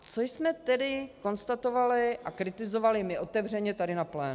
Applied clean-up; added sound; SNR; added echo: none; none; none; none.